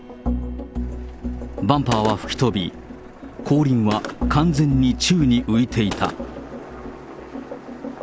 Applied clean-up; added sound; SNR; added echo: none; Gunshot, gunfire; 17 dB; none.